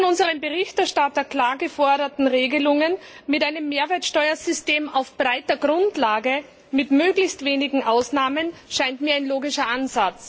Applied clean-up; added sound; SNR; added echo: none; none; none; none.